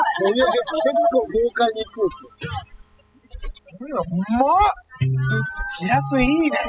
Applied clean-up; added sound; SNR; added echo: classical method spectral subtraction.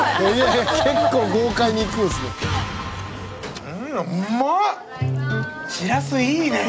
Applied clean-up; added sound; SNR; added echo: none; none; none; none.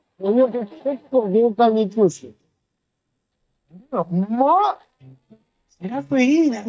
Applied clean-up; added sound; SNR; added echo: neural mask model DeepFilterNet 3.